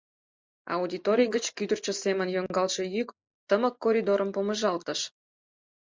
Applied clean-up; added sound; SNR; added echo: neural mask model Resemble Enhance denoiser.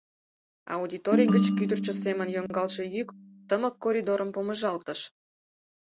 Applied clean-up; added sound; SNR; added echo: none; Ringtone; -2 dB; none.